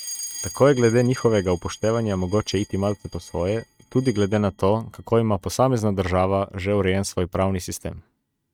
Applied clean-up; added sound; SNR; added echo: neural mask model RNNoise.